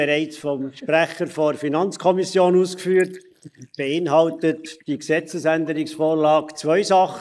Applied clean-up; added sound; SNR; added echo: neural mask model Resemble Enhance denoiser.